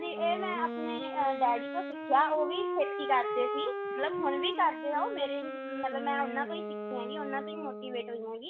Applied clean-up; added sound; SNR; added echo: none; Wind instrument, woodwind instrument; 4 dB; none.